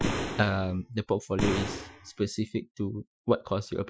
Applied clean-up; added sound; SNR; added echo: classical method Wiener filter.